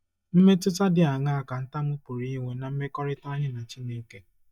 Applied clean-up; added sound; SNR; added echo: neural mask model DeepFilterNet 3.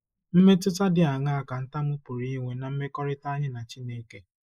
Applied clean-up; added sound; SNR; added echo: neural mask model Resemble Enhance denoiser.